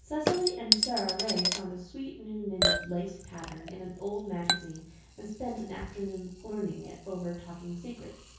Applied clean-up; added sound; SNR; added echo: none; Chink, clink / Liquid; -1 dB; reverberation time 0.6 s.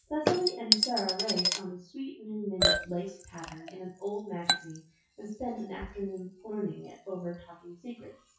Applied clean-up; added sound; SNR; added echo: classical method WPE with log-MMSE.